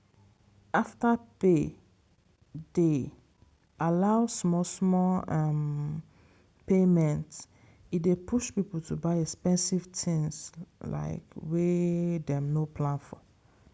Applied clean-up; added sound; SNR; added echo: none; none; none; none.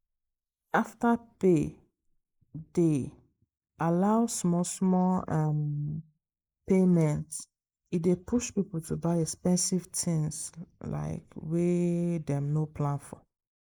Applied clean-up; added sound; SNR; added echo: neural mask model Resemble Enhance denoiser.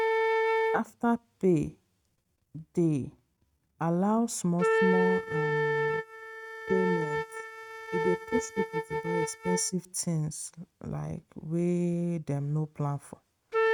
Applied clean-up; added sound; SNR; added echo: neural mask model RNNoise.